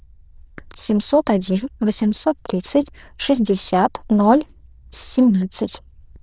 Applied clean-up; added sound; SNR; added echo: neural diffusion model UNIVERSE++.